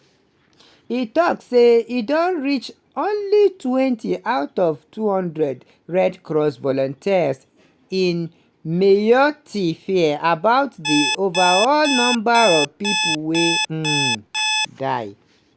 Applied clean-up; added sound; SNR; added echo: none; Alarm; 2 dB; none.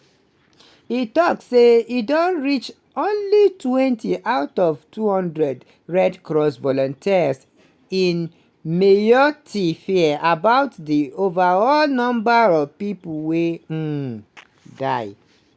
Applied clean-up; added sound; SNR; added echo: none; none; none; none.